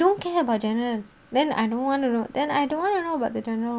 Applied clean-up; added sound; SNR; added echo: none; none; none; none.